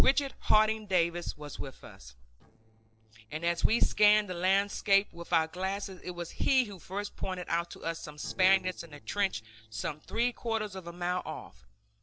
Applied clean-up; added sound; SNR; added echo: neural separator model SepFormer DNS4.